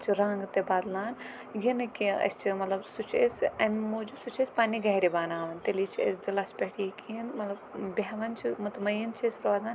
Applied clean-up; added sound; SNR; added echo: none; none; none; none.